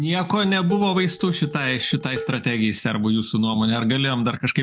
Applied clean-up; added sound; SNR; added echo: none; Dishes, pots, and pans; 16 dB; none.